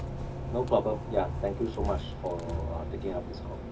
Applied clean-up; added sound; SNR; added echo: none; Bus; 3 dB; reverberation time 0.4 s.